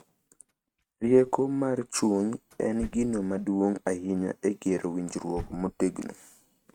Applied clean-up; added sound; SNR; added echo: neural mask model RNNoise.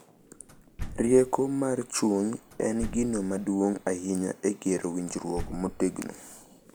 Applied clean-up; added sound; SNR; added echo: none; Slam; 14 dB; none.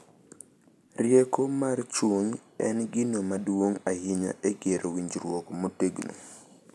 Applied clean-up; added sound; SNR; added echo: none; none; none; none.